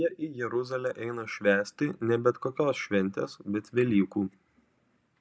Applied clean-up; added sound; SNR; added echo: none; none; none; none.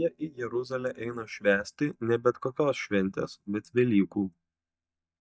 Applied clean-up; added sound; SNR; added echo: neural mask model DeepFilterNet 3.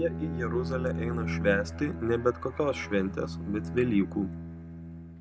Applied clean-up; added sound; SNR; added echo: none; Bowed string instrument; 5 dB; none.